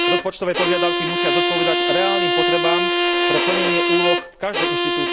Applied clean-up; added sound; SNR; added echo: none; Bowed string instrument; -5 dB; none.